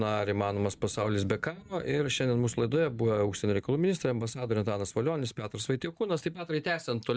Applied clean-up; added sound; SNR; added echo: neural mask model DeepFilterNet 3.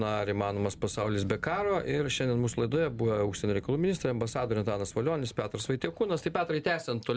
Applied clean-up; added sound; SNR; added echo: none; Wind; 20 dB; none.